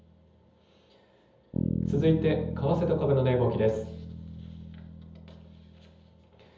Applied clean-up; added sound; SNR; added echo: none; Bass guitar; 6 dB; reverberation time 0.7 s.